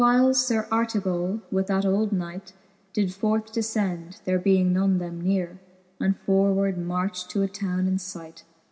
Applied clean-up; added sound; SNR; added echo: none; none; none; none.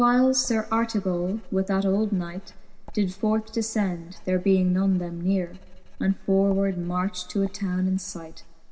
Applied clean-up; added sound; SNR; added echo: none; Writing; 16 dB; none.